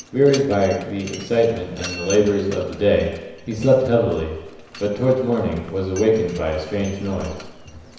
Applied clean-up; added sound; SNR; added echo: none; Mechanisms; 19 dB; reverberation time 1.0 s.